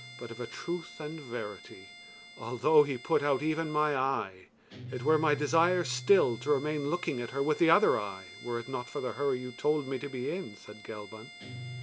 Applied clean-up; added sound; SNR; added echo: none; Guitar + Bowed string instrument; 16 dB; none.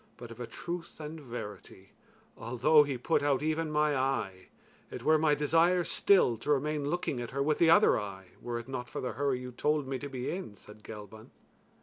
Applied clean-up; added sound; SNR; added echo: none; none; none; none.